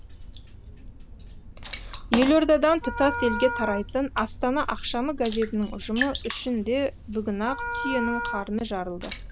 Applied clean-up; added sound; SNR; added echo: none; Water / Splash, splatter + Wind instrument, woodwind instrument; 7 dB; none.